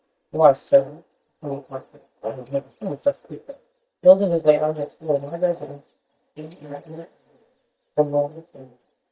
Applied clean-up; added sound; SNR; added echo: neural mask model DeepFilterNet 3.